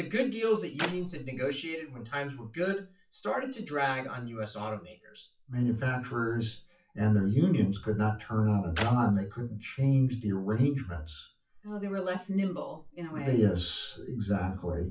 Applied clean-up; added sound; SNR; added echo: classical method WPE with log-MMSE.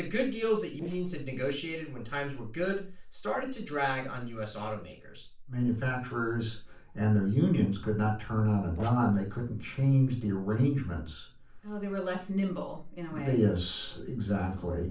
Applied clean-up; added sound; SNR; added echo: neural separator model SepFormer DNS4.